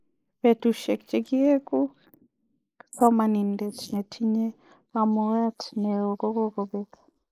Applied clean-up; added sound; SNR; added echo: neural mask model Resemble Enhance denoiser.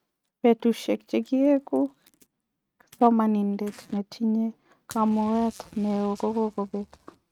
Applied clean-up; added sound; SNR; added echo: neural mask model RNNoise.